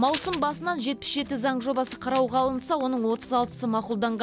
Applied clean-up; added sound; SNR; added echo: none; Writing; 16 dB; none.